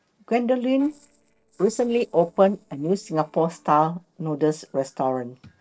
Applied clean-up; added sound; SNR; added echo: neural separator model SepFormer DNS4.